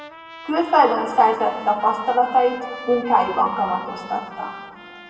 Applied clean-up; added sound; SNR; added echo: none; Trumpet; 17 dB; reverberation time 2.4 s.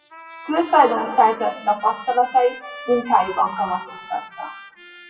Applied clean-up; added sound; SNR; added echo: classical method WPE with log-MMSE.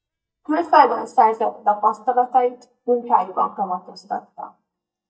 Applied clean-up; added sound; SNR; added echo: neural mask model DeepFilterNet 3.